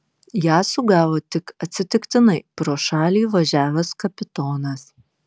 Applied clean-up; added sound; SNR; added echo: none; none; none; none.